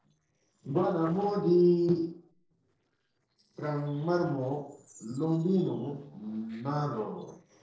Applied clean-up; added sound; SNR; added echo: neural separator model SepFormer DNS4.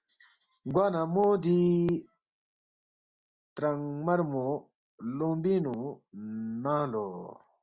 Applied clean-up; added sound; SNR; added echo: none; none; none; none.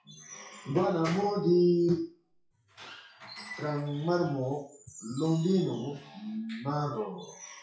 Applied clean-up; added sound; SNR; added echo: classical method WPE with log-MMSE.